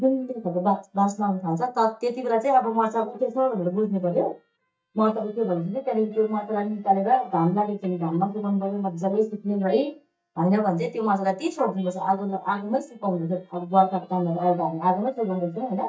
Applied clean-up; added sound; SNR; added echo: neural mask model DeepFilterNet 3.